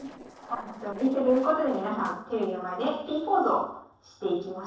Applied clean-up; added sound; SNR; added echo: neural separator model SepFormer DNS4.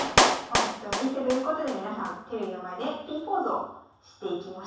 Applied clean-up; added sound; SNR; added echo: none; Clapping; -1 dB; reverberation time 0.7 s.